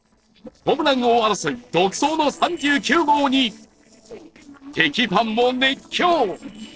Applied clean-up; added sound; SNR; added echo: neural separator model SepFormer DNS4.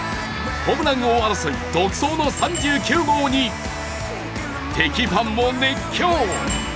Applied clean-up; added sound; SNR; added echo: none; Bicycle bell; 18 dB; none.